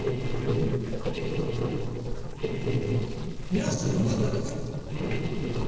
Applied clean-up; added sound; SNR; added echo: neural separator model SepFormer DNS4.